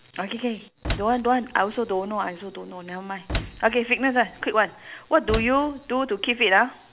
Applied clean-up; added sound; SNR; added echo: none; Slam; 10 dB; none.